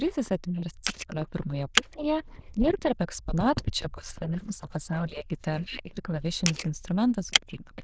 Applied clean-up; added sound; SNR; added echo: neural diffusion model UNIVERSE++.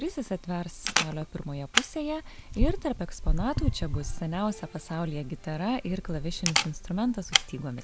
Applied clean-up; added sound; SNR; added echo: none; Camera; -1 dB; none.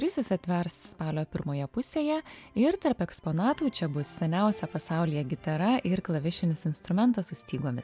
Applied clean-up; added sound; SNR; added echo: none; none; none; none.